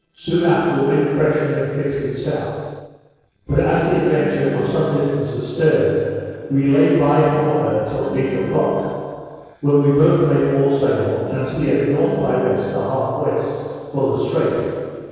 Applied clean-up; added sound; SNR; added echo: neural separator model SepFormer DNS4.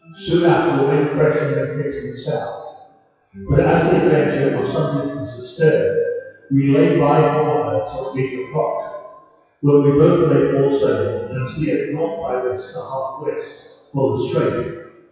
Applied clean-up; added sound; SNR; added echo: classical method WPE with log-MMSE.